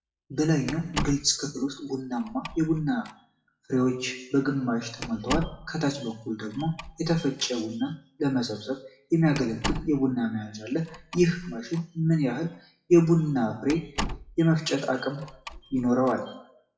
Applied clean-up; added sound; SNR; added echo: classical method WPE with log-MMSE.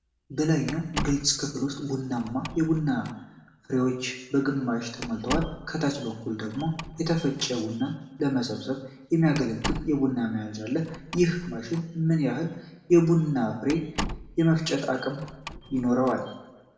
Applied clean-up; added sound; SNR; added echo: none; Slam; 13 dB; reverberation time 0.8 s.